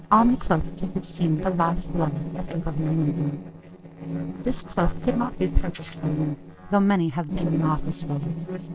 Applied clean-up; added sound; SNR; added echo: neural separator model SepFormer DNS4.